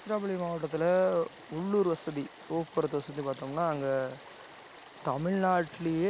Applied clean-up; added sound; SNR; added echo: none; Stream / Frog; 18 dB; none.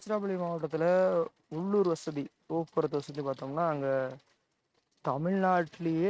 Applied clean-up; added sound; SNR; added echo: neural mask model RNNoise.